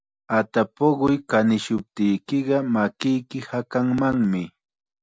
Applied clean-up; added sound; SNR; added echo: none; none; none; none.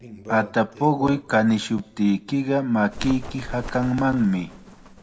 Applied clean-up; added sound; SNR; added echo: none; Bird; 15 dB; reverberation time 0.3 s.